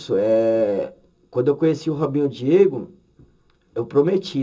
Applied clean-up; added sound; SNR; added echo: none; none; none; reverberation time 0.2 s.